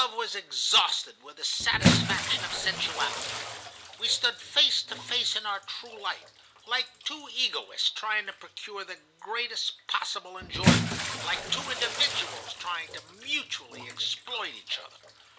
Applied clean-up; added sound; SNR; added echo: none; Bathtub (filling or washing) / Splash, splatter; 3 dB; none.